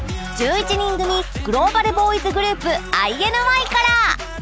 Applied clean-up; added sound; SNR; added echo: none; none; none; none.